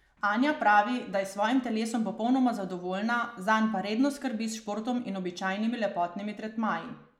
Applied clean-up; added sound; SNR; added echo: none; none; none; none.